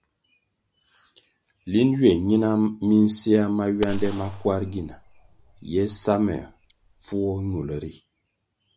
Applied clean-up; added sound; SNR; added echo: none; Gunshot, gunfire; 13 dB; none.